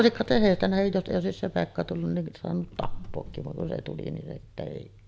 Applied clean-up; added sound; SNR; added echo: none; Car; 9 dB; none.